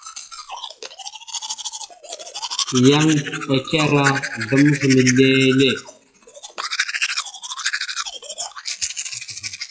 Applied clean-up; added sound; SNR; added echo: classical method WPE with log-MMSE.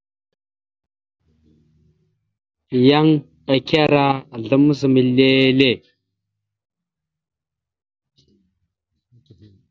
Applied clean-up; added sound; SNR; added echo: none; none; none; none.